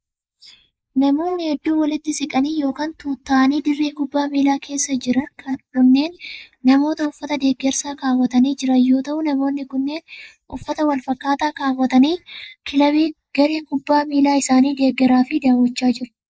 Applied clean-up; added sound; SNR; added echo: neural mask model Resemble Enhance denoiser.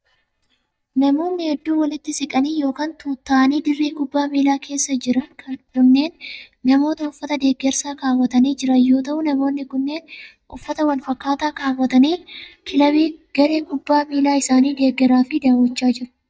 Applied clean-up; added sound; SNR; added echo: neural mask model DeepFilterNet 3.